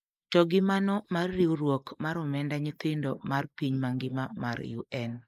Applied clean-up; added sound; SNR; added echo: neural mask model Resemble Enhance denoiser.